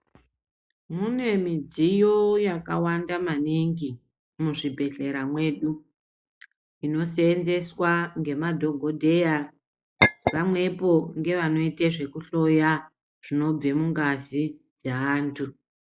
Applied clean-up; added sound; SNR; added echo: classical method log-MMSE.